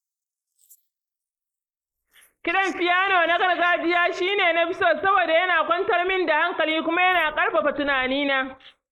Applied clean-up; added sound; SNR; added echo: neural mask model Resemble Enhance denoiser.